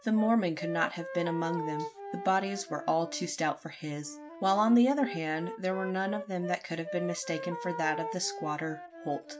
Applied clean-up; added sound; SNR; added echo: none; Wind instrument, woodwind instrument; 10 dB; none.